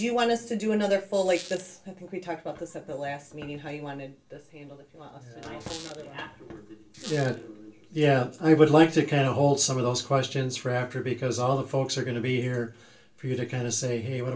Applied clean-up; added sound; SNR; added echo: none; Squeak; 18 dB; reverberation time 0.2 s.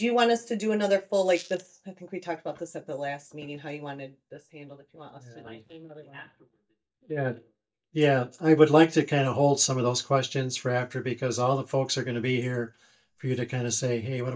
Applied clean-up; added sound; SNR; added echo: neural mask model DeepFilterNet 3.